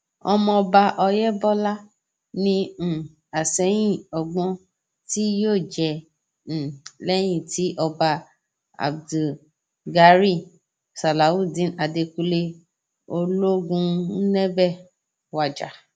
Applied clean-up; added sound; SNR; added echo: none; none; none; none.